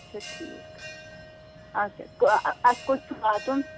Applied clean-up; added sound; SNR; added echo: none; Bell; 16 dB; none.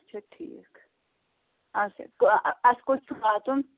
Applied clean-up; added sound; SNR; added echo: none; none; none; none.